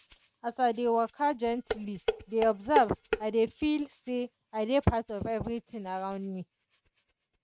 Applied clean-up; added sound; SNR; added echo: neural mask model RNNoise.